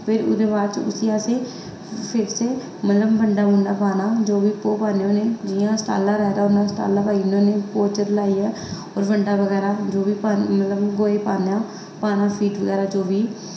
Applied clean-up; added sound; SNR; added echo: none; none; none; reverberation time 0.7 s.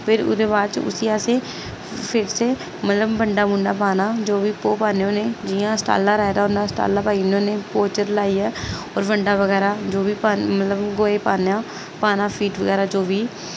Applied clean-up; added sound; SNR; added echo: none; none; none; none.